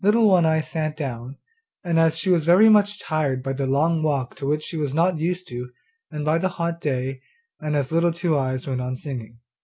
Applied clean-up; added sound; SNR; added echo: none; none; none; none.